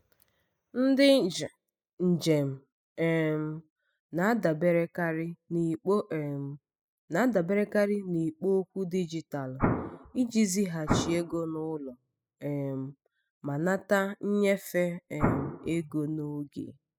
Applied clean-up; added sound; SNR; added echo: classical method spectral subtraction.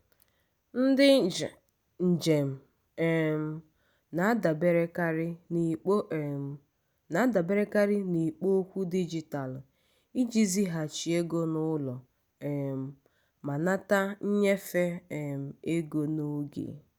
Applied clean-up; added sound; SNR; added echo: none; none; none; none.